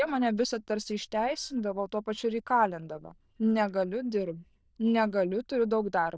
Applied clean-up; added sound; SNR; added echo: neural diffusion model UNIVERSE++.